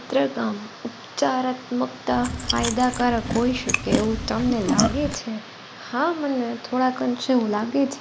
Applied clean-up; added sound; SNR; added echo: none; Chewing, mastication; 2 dB; none.